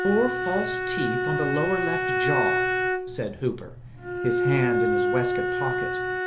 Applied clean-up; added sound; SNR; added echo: none; Bowed string instrument; -2 dB; none.